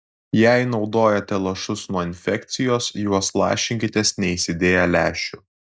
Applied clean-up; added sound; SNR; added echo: none; none; none; none.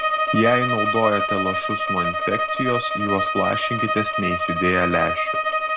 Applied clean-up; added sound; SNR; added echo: none; Bowed string instrument; -1 dB; none.